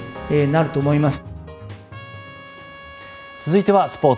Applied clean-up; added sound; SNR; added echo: none; Trumpet; 20 dB; none.